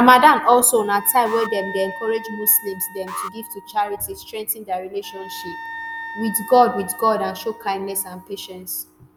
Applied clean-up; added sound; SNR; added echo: none; Wind instrument, woodwind instrument + Alarm; 15 dB; none.